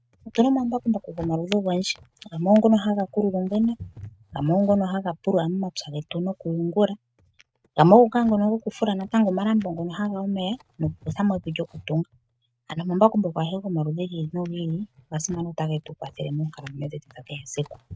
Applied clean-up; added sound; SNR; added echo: neural mask model RNNoise.